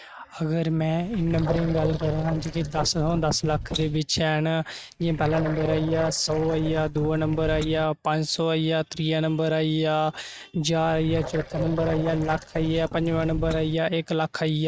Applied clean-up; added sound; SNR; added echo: neural mask model RNNoise.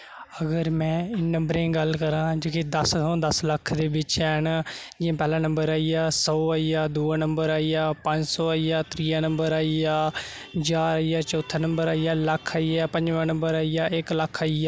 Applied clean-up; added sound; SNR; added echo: none; none; none; none.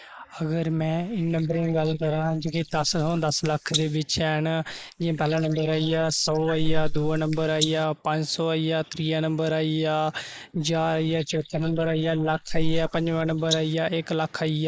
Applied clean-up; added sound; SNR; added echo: neural mask model Resemble Enhance denoiser.